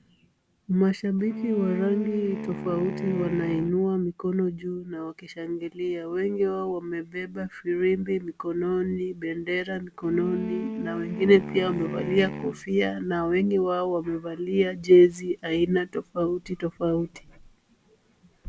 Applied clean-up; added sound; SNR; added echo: none; Wind instrument, woodwind instrument; 9 dB; none.